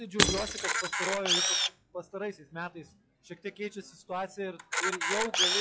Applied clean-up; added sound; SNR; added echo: classical method log-MMSE.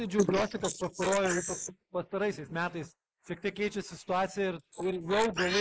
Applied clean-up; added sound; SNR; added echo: neural mask model Resemble Enhance denoiser.